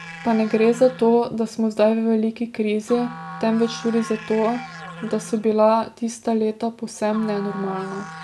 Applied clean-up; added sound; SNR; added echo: none; Musical instrument; 16 dB; none.